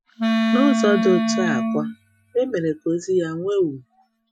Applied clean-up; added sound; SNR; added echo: classical method Wiener filter.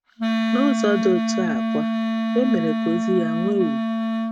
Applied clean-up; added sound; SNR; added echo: neural mask model RNNoise.